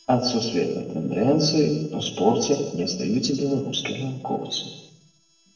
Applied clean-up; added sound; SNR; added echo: neural separator model SepFormer DNS4.